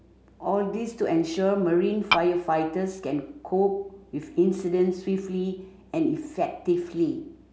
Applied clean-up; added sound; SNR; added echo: none; Tap / Glass; -1 dB; none.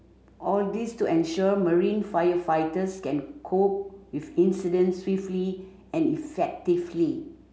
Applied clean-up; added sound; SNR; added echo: none; none; none; none.